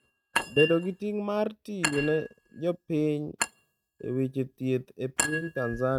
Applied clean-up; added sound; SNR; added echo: neural mask model RNNoise.